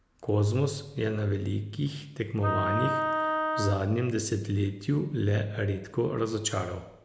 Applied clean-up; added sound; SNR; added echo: none; Wind instrument, woodwind instrument; 1 dB; none.